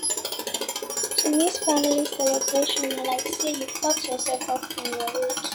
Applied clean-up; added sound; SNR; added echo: classical method log-MMSE.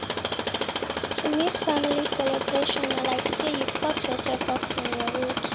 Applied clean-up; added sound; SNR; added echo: none; Tools; -3 dB; none.